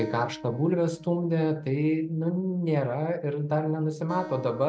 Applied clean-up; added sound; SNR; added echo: none; Acoustic guitar; 19 dB; none.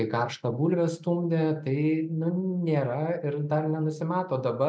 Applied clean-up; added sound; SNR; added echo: none; none; none; none.